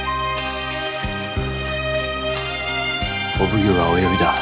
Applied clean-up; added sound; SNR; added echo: none; none; none; none.